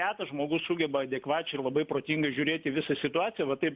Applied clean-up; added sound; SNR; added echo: none; none; none; none.